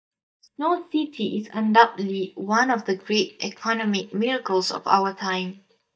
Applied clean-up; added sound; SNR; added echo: neural mask model DeepFilterNet 3.